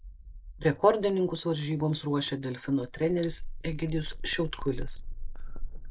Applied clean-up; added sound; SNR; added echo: neural mask model Resemble Enhance denoiser.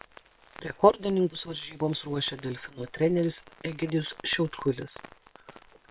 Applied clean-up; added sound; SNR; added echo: neural separator model SepFormer WHAM!.